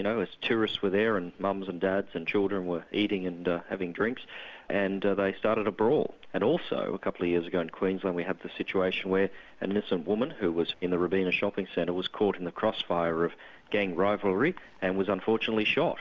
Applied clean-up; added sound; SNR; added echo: none; none; none; none.